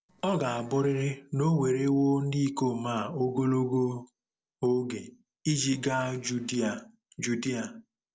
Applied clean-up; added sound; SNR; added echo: neural separator model SepFormer DNS4.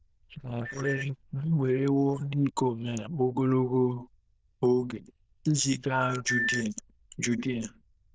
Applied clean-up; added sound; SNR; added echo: neural diffusion model UNIVERSE++.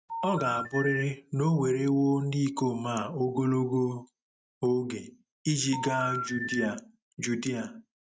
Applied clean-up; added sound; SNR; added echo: neural mask model RNNoise.